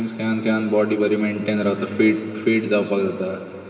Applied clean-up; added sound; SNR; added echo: none; none; none; reverberation time 2.4 s.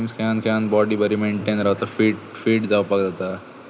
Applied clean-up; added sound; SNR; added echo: none; none; none; none.